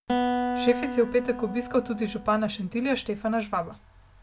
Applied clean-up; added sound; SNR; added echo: none; Acoustic guitar; 5 dB; none.